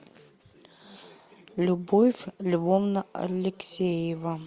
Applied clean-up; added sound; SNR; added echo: none; none; none; none.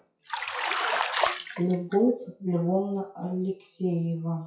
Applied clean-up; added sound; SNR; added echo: classical method WPE with log-MMSE.